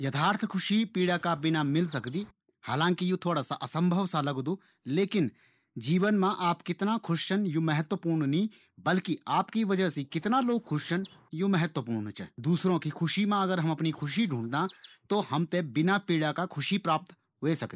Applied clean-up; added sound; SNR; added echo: neural mask model Resemble Enhance denoiser.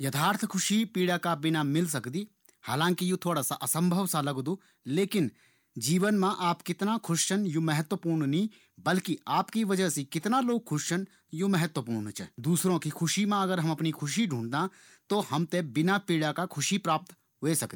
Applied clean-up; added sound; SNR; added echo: none; none; none; none.